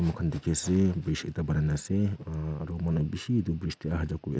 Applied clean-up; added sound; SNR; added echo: none; none; none; none.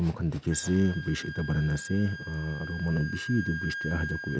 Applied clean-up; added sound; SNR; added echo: none; Wind instrument, woodwind instrument; 11 dB; none.